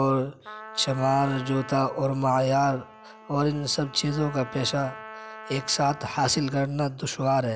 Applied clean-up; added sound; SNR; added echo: none; Trumpet; 17 dB; none.